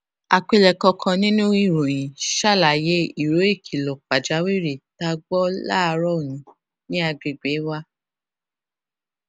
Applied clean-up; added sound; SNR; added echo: none; none; none; none.